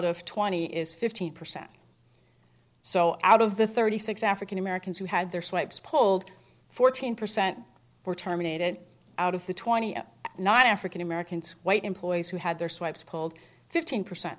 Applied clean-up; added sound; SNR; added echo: none; none; none; none.